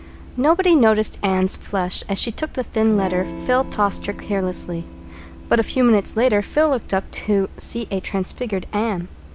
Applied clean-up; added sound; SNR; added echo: none; Electric guitar / Strum; 18 dB; none.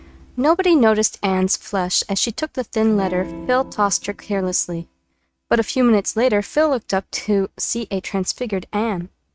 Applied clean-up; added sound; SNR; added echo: neural mask model RNNoise.